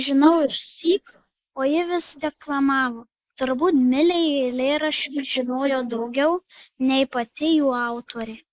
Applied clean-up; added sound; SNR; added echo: neural mask model Resemble Enhance denoiser.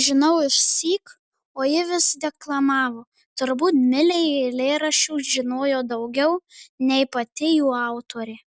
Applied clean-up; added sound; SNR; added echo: none; none; none; none.